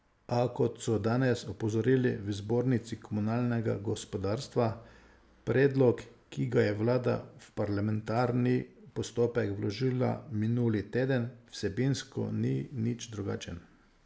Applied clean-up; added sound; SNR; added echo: none; none; none; none.